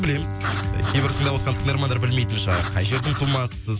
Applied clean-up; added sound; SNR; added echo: none; Bowed string instrument + Writing; 3 dB; none.